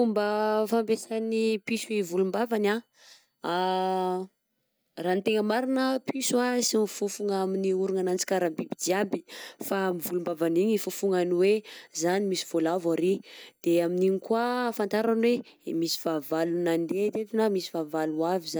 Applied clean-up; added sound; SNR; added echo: neural mask model DeepFilterNet 3.